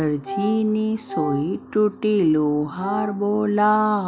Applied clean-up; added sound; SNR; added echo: none; Wind instrument, woodwind instrument; 10 dB; none.